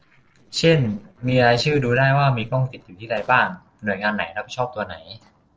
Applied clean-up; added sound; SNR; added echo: neural separator model SepFormer DNS4.